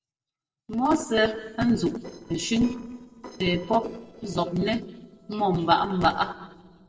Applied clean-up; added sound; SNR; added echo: neural separator model SepFormer DNS4.